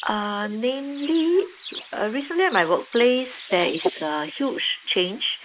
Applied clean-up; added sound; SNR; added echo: neural mask model Resemble Enhance denoiser.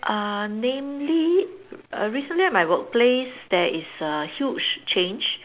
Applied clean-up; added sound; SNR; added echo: none; none; none; none.